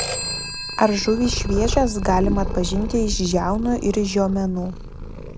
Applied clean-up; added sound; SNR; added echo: none; Purr + Telephone; 5 dB; none.